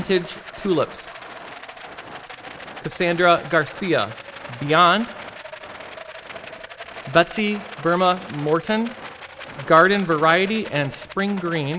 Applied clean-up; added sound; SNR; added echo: none; Rattle; 15 dB; none.